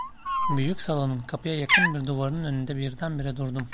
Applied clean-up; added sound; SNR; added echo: none; Cat; 3 dB; none.